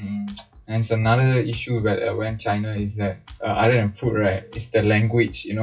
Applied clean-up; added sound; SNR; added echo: classical method WPE with log-MMSE.